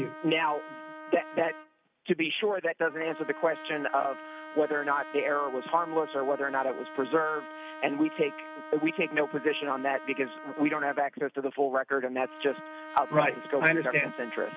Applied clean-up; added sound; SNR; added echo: none; Trumpet; 14 dB; none.